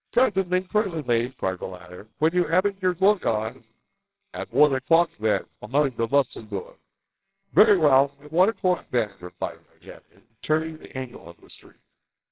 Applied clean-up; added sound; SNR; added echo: neural separator model SepFormer WHAMR!.